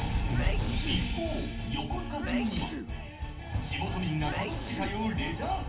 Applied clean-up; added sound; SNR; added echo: none; Sneeze; 11 dB; reverberation time 0.3 s.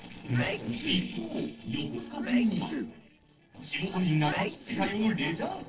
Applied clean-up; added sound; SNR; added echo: neural separator model SepFormer DNS4.